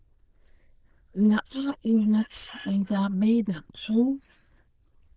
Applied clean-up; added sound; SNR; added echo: neural diffusion model UNIVERSE++.